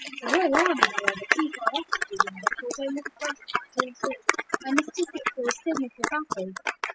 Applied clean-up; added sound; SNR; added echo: classical method spectral subtraction.